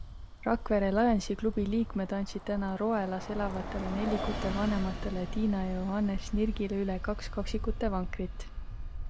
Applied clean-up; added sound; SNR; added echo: none; Bus; 5 dB; none.